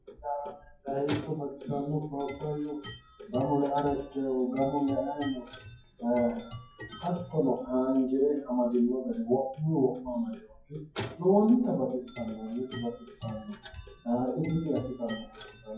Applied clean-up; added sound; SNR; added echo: classical method WPE with log-MMSE.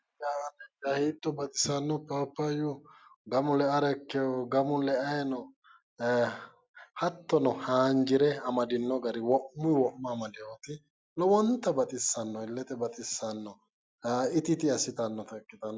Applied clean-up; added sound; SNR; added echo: none; none; none; none.